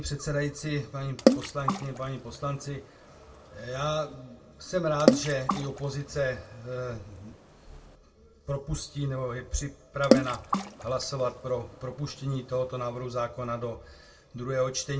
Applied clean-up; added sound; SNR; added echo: none; Water / Splash, splatter; -2 dB; reverberation time 0.2 s.